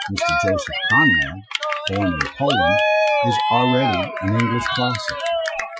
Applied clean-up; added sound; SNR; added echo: classical method Wiener filter.